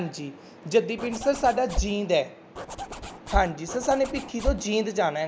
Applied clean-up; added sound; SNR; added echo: none; Zipper (clothing); 5 dB; none.